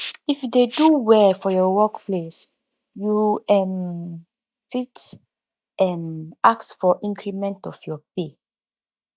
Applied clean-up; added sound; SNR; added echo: neural mask model DeepFilterNet 3.